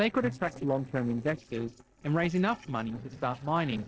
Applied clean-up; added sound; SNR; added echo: neural separator model SepFormer DNS4.